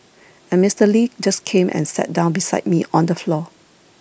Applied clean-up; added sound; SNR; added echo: none; none; none; none.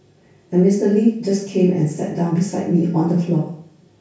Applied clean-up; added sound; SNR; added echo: none; none; none; reverberation time 0.6 s.